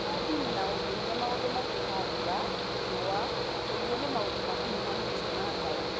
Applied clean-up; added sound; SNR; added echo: none; Mechanical fan; -5 dB; none.